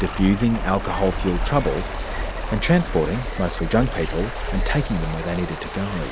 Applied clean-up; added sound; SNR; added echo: none; Waves, surf; 11 dB; none.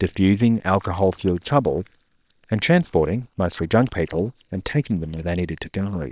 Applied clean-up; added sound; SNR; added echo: neural separator model SepFormer WHAM!.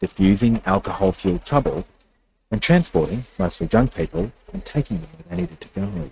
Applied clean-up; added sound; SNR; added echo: neural mask model RNNoise.